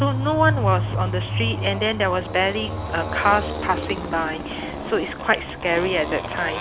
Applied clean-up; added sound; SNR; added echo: none; Motorcycle; 3 dB; none.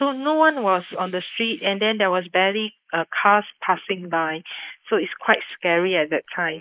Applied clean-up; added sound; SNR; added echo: neural mask model Resemble Enhance denoiser.